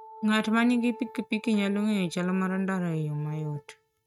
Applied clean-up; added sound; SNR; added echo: neural mask model RNNoise.